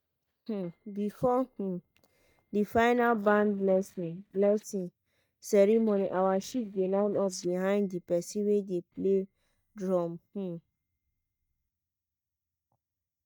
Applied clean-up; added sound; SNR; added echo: neural mask model DeepFilterNet 3.